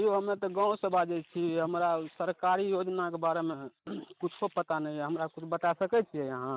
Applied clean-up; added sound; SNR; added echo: neural mask model Resemble Enhance denoiser.